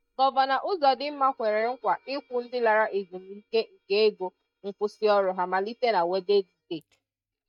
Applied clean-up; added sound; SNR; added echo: neural mask model DeepFilterNet 3.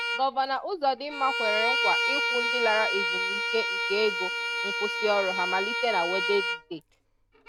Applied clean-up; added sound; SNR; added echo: none; Bowed string instrument; 0 dB; none.